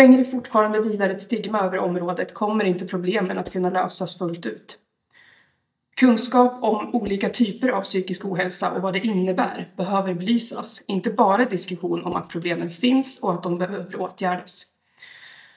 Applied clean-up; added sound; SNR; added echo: neural mask model DeepFilterNet 3.